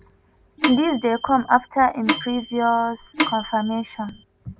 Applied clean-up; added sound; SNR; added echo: none; Microwave oven / Bell; 6 dB; none.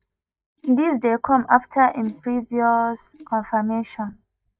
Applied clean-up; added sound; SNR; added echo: neural mask model DeepFilterNet 3.